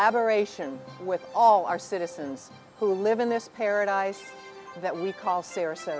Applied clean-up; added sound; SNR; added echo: none; none; none; none.